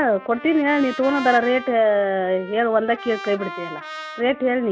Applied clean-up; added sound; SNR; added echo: none; Trumpet; 14 dB; none.